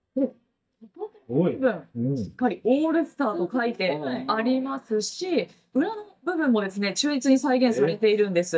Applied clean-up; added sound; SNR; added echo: neural mask model DeepFilterNet 3.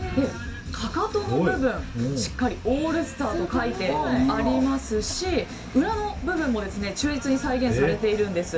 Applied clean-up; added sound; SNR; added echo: none; Train; 17 dB; reverberation time 0.2 s.